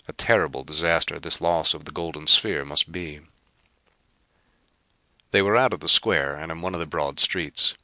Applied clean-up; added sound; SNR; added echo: none; none; none; none.